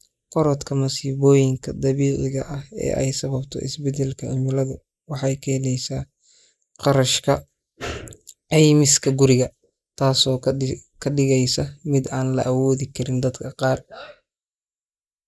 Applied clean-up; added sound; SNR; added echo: neural mask model Resemble Enhance denoiser.